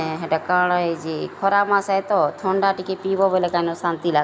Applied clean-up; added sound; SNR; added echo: none; none; none; none.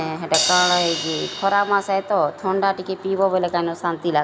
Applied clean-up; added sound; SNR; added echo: none; Crash cymbal; 6 dB; none.